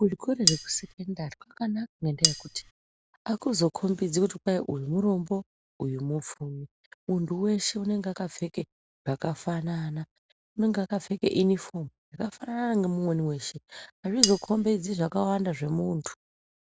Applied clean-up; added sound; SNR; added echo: none; Cutlery, silverware; -2 dB; none.